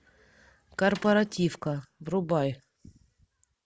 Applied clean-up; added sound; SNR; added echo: none; Mechanisms; 19 dB; none.